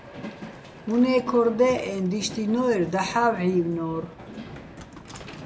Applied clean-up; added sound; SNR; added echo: none; Train; 15 dB; none.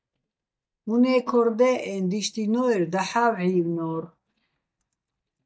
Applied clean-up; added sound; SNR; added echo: neural mask model DeepFilterNet 3.